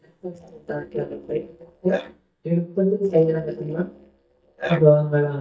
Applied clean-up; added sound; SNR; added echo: neural mask model DeepFilterNet 3.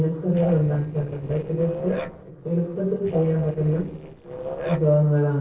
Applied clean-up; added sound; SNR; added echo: neural separator model SepFormer DNS4.